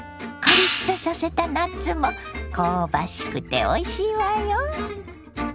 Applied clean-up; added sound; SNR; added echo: none; Hi-hat; -3 dB; none.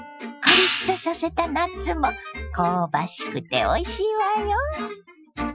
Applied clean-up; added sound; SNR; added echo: classical method Wiener filter.